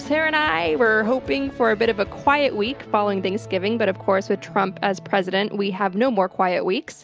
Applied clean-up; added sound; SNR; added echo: none; none; none; none.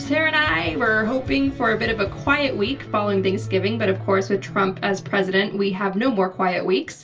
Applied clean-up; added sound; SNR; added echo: none; none; none; reverberation time 0.2 s.